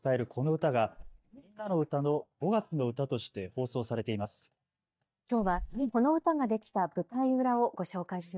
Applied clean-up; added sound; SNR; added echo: neural mask model DeepFilterNet 3.